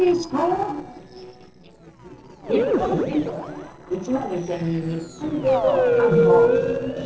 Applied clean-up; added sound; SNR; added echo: neural separator model SepFormer DNS4.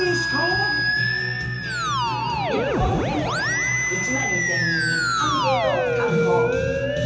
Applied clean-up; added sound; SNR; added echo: none; Musical instrument; -4 dB; reverberation time 0.7 s.